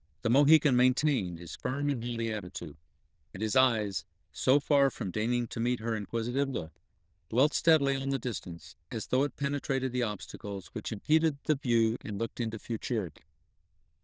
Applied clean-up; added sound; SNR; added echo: neural diffusion model UNIVERSE++.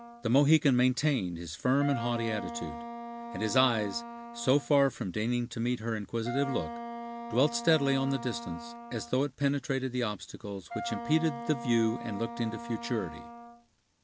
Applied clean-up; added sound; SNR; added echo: none; Wind instrument, woodwind instrument; 12 dB; none.